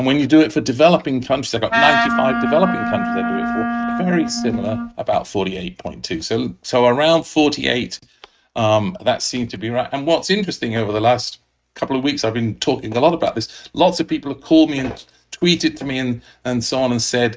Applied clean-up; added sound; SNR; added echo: neural mask model RNNoise.